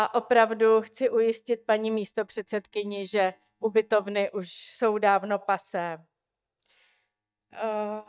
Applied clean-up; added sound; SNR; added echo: neural mask model DeepFilterNet 3.